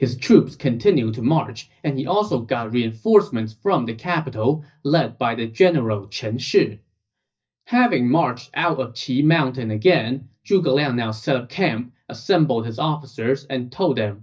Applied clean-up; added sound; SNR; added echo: neural mask model DeepFilterNet 3.